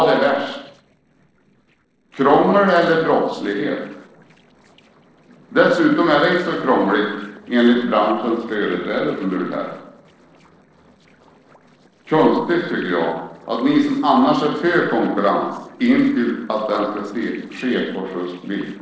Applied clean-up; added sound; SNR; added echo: neural separator model SepFormer DNS4.